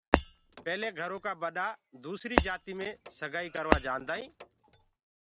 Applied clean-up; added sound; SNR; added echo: none; Shatter; -4 dB; none.